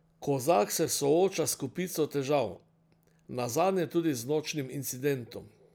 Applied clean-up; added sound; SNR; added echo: none; none; none; none.